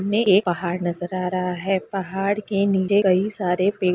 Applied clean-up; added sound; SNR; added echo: none; none; none; none.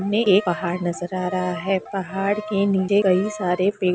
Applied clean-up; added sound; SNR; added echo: none; Bowed string instrument; 16 dB; none.